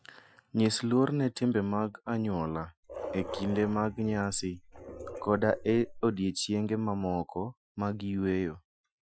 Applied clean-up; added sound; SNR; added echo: classical method Wiener filter.